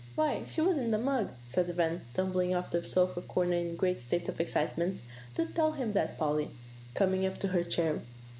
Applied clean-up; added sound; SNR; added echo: none; Mechanical fan; 16 dB; none.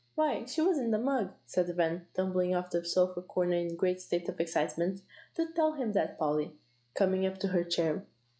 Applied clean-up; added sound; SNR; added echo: classical method log-MMSE.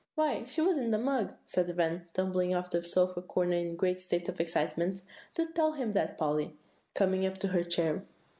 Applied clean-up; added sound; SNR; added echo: none; none; none; none.